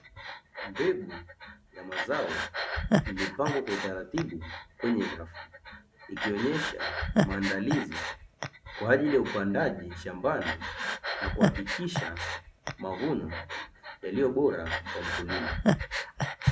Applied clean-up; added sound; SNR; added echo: none; Breathing; 1 dB; none.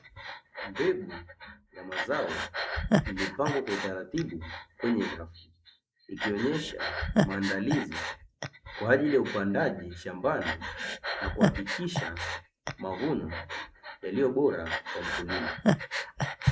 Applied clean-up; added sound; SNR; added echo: neural mask model Resemble Enhance denoiser.